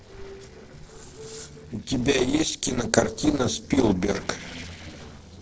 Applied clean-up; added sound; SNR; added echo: neural separator model SepFormer DNS4.